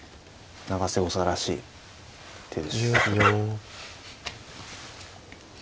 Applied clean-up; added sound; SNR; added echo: none; none; none; none.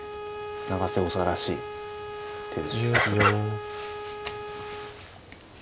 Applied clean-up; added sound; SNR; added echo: none; Bowed string instrument; 8 dB; none.